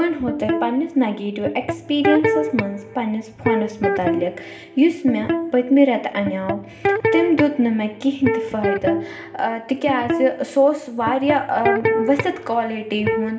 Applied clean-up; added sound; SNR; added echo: none; Electric guitar; 4 dB; reverberation time 1.7 s.